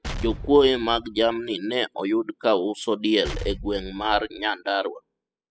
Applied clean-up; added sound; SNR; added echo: classical method spectral subtraction.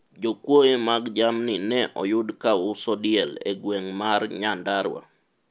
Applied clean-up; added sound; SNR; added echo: none; none; none; none.